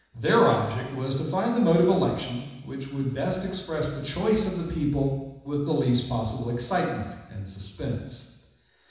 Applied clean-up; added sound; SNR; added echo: none; none; none; reverberation time 1.1 s.